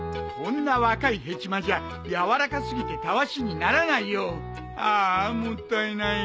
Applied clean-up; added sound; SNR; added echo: none; none; none; none.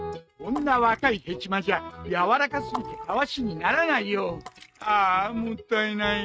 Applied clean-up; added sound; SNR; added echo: neural mask model RNNoise.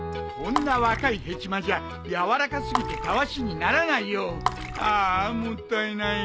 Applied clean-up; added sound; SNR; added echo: none; Water / Splash, splatter; 8 dB; none.